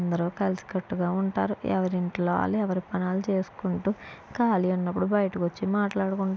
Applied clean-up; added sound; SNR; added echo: none; none; none; none.